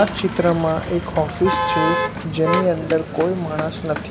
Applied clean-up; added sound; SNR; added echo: none; Motor vehicle (road); 4 dB; none.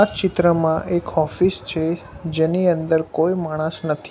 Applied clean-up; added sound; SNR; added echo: none; none; none; none.